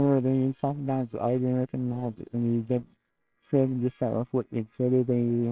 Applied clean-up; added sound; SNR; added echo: neural separator model SepFormer WHAMR!.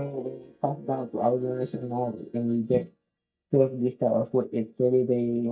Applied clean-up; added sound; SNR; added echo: neural mask model DeepFilterNet 3.